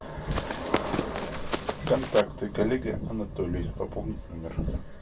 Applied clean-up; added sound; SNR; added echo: none; Run; 2 dB; reverberation time 0.1 s.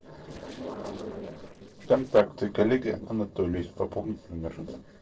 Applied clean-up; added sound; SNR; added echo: neural separator model SepFormer DNS4.